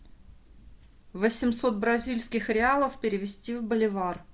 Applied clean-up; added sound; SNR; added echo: none; none; none; none.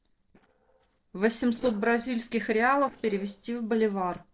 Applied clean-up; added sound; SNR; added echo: neural separator model SepFormer DNS4.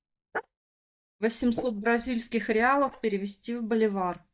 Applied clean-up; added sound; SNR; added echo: neural mask model DeepFilterNet 3.